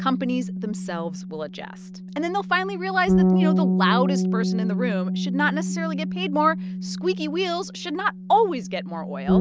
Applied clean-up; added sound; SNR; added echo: none; Bass guitar; -1 dB; none.